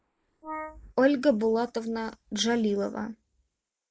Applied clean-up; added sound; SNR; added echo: neural mask model Resemble Enhance denoiser.